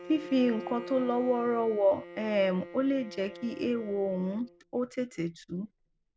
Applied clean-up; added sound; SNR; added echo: none; Bowed string instrument; 15 dB; none.